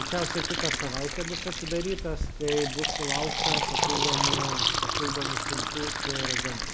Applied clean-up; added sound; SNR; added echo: none; Fill (with liquid); -4 dB; none.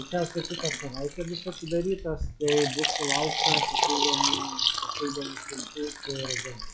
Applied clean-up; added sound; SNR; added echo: classical method log-MMSE.